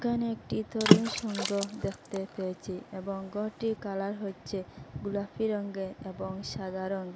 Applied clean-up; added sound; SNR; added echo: none; Water / Splash, splatter; -2 dB; none.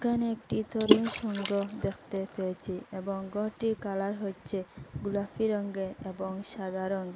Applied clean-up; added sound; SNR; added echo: neural mask model Resemble Enhance denoiser.